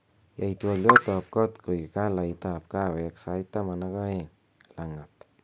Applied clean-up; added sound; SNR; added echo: none; none; none; none.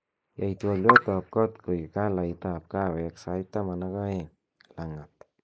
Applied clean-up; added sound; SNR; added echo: neural mask model Resemble Enhance denoiser.